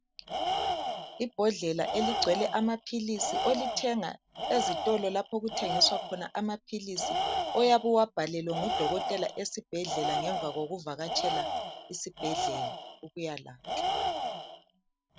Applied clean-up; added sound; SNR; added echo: none; Tools; 3 dB; none.